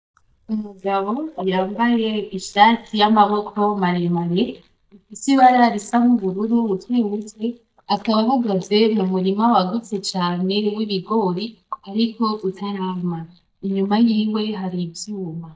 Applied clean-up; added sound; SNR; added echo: neural mask model DeepFilterNet 3.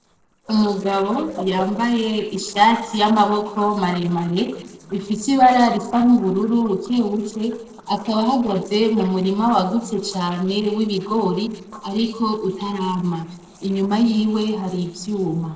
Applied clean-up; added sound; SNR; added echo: neural separator model SepFormer DNS4.